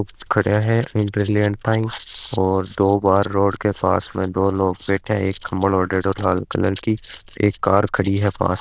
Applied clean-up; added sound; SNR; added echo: neural diffusion model UNIVERSE++.